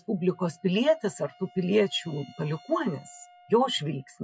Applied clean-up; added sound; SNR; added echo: classical method log-MMSE.